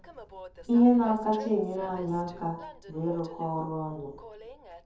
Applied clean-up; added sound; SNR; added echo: none; Train; 18 dB; reverberation time 0.5 s.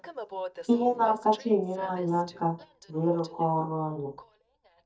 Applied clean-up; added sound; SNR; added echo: neural mask model DeepFilterNet 3.